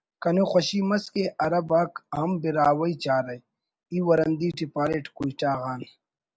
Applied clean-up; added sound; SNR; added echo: none; none; none; none.